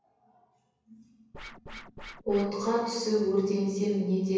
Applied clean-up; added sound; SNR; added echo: none; Scratching (performance technique); 16 dB; reverberation time 1.1 s.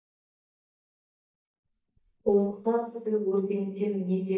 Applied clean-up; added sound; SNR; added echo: neural mask model DeepFilterNet 3.